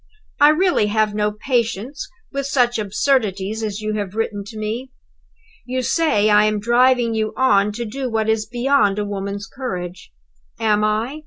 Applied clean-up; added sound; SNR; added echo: none; none; none; none.